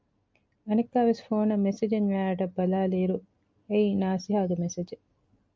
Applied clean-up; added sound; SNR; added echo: none; none; none; none.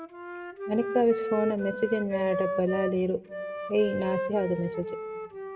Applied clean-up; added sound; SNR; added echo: none; Wind instrument, woodwind instrument; 5 dB; reverberation time 0.8 s.